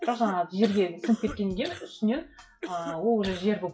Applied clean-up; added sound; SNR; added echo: classical method WPE with log-MMSE.